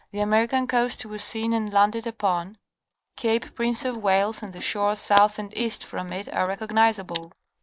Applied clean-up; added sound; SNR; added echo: neural mask model Resemble Enhance denoiser.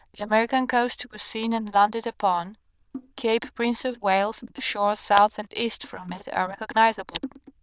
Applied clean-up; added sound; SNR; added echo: neural diffusion model UNIVERSE++.